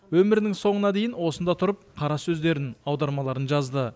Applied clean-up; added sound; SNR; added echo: none; none; none; none.